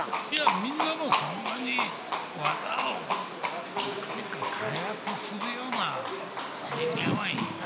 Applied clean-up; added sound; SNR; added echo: none; Livestock, farm animals, working animals; -4 dB; none.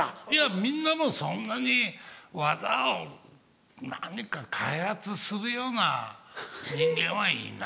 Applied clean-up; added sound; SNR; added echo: none; none; none; none.